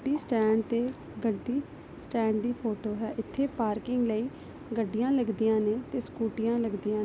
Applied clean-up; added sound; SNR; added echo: none; none; none; none.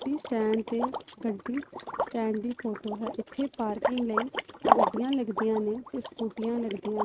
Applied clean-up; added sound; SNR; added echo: neural mask model RNNoise.